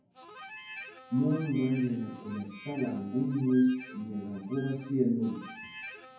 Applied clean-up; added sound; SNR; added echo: none; Harmonica; 17 dB; reverberation time 0.9 s.